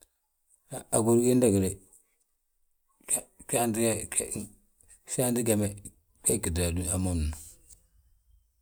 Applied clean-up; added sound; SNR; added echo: none; none; none; none.